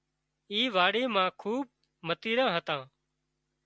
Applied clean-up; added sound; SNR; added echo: none; none; none; none.